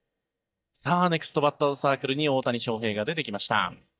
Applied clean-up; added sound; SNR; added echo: neural mask model DeepFilterNet 3.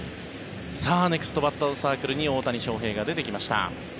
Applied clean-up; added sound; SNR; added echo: none; none; none; none.